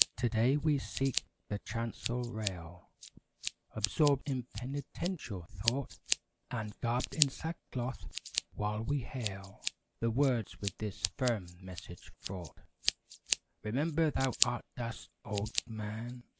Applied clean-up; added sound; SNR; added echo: none; Scissors; 6 dB; none.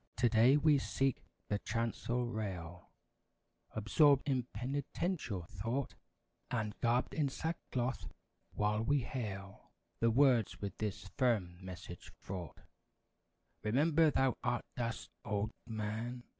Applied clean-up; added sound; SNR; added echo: none; none; none; none.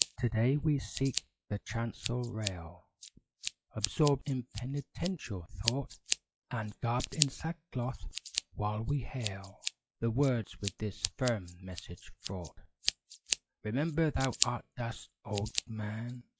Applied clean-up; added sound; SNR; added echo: classical method log-MMSE.